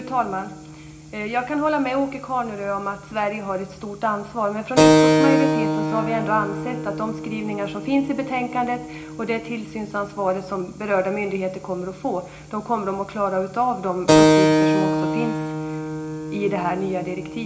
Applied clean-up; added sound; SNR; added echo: none; Keyboard (musical); -2 dB; reverberation time 0.4 s.